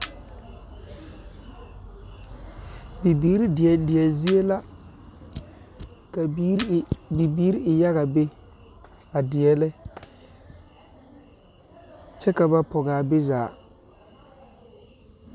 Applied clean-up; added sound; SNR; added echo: none; Camera; 15 dB; none.